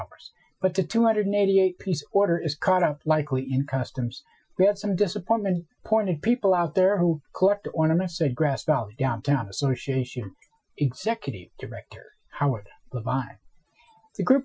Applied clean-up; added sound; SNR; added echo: classical method Wiener filter.